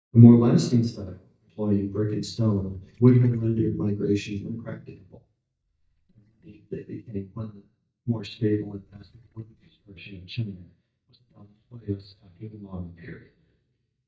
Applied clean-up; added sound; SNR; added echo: neural mask model DeepFilterNet 3.